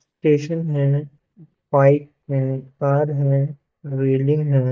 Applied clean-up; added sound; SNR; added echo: neural mask model DeepFilterNet 3.